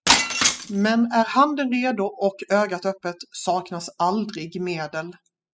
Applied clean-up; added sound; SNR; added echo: classical method spectral subtraction.